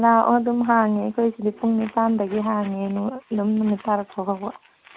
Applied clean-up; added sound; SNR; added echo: none; none; none; none.